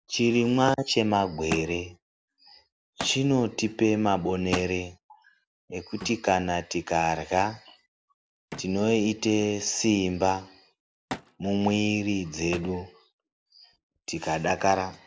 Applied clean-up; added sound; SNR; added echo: none; Thump, thud; 17 dB; none.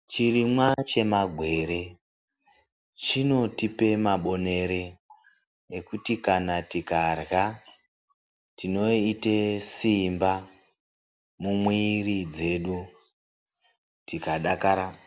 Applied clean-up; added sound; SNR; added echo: none; none; none; none.